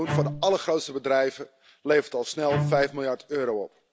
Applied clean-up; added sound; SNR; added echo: none; Bowed string instrument; 6 dB; none.